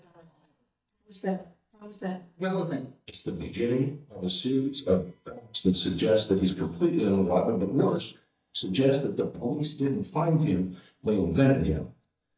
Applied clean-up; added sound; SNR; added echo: neural mask model DeepFilterNet 3.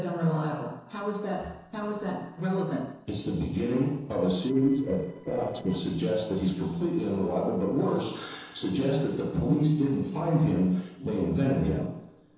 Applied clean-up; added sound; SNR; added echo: neural separator model SepFormer DNS4.